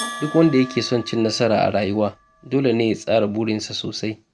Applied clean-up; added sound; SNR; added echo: none; Bell; 17 dB; none.